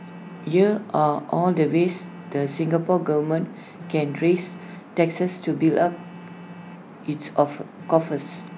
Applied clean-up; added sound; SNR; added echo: none; Telephone; 19 dB; none.